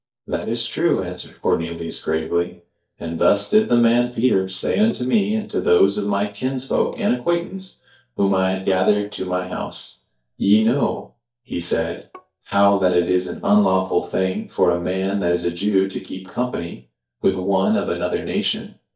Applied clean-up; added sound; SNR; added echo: neural mask model DeepFilterNet 3.